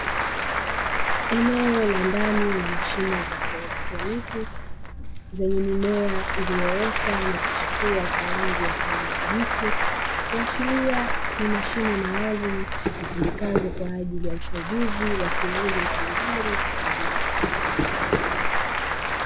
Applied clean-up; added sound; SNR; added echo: none; Run + Applause / Crowd; -3 dB; none.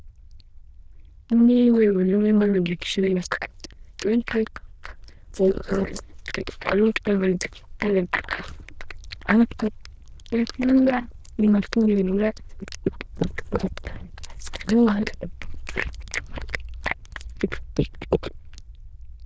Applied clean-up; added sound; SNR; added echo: neural diffusion model UNIVERSE++.